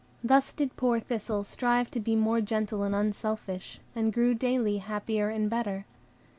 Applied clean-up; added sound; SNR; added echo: none; none; none; none.